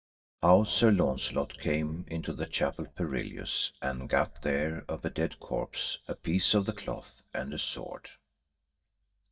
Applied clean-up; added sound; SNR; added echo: neural mask model DeepFilterNet 3.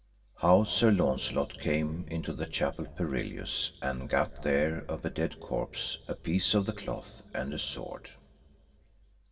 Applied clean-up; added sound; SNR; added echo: none; Boat, Water vehicle; 19 dB; reverberation time 2.2 s.